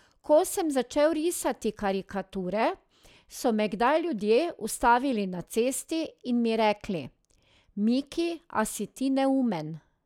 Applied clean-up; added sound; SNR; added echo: none; none; none; none.